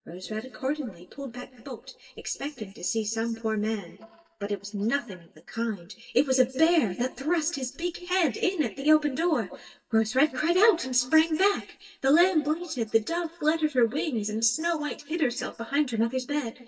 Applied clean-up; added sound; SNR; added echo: neural mask model DeepFilterNet 3.